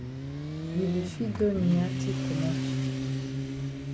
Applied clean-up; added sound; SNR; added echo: none; Motorcycle; 0 dB; none.